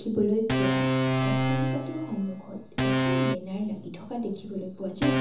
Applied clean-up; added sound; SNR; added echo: none; Organ; -3 dB; reverberation time 0.7 s.